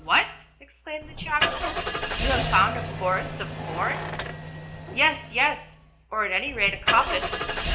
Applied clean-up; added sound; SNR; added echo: none; Engine starting / Car; 3 dB; reverberation time 0.4 s.